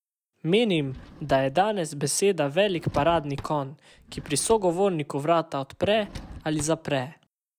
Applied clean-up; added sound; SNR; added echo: none; Drawer open or close; 19 dB; none.